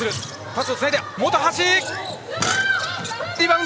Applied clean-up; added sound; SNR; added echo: none; none; none; none.